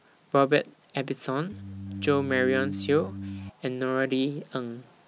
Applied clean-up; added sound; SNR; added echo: none; Organ; 8 dB; none.